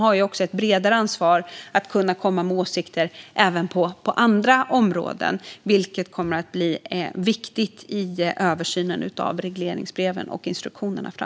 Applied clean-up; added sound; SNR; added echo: none; none; none; none.